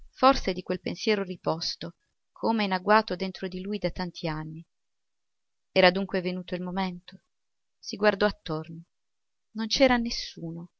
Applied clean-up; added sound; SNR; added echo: none; none; none; none.